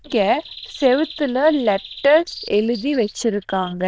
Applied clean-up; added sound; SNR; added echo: neural diffusion model UNIVERSE++.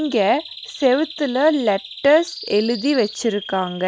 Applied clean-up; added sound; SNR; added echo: neural mask model RNNoise.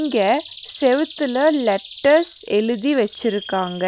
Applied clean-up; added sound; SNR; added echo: none; Bird vocalization, bird call, bird song; 16 dB; none.